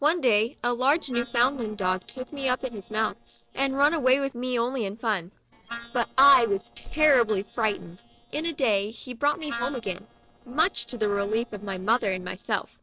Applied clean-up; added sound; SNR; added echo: neural separator model SepFormer DNS4.